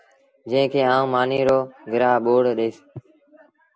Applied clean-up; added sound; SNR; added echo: none; none; none; none.